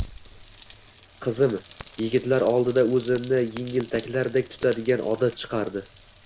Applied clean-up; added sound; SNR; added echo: none; Rain; 18 dB; none.